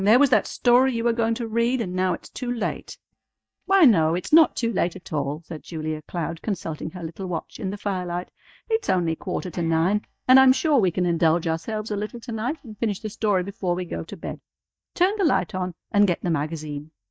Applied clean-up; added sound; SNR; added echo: neural mask model DeepFilterNet 3.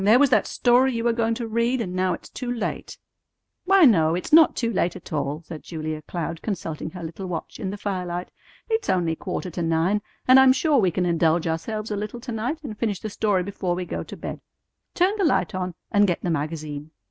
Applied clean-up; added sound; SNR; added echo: none; none; none; none.